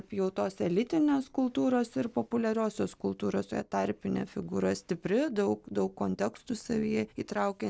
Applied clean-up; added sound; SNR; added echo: none; none; none; none.